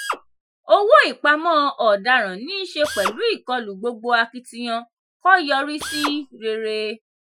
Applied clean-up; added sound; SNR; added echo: classical method Wiener filter.